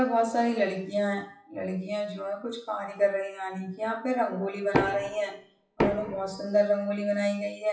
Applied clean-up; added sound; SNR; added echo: classical method WPE with log-MMSE.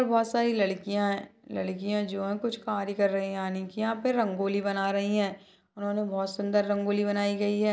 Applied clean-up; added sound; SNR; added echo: none; none; none; none.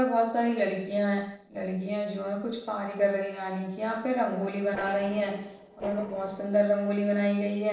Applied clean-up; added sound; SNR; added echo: neural separator model SepFormer DNS4.